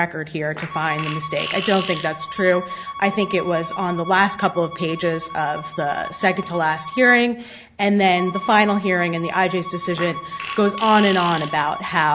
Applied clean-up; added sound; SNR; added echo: none; Fart + Bowed string instrument; 11 dB; none.